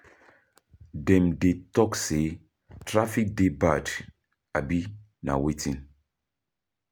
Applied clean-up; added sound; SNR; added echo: none; none; none; none.